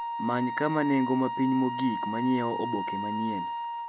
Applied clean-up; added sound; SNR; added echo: none; Wind instrument, woodwind instrument; 4 dB; none.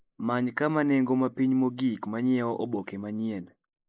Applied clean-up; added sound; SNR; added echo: neural mask model Resemble Enhance denoiser.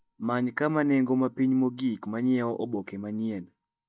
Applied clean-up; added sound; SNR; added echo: neural mask model DeepFilterNet 3.